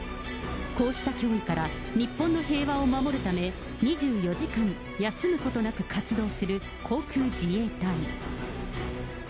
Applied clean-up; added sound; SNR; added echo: none; none; none; none.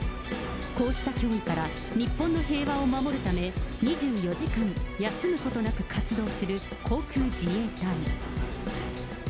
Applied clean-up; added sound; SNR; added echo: none; Drum / Drum kit; 5 dB; none.